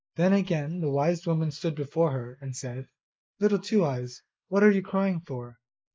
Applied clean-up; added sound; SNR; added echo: neural mask model Resemble Enhance denoiser.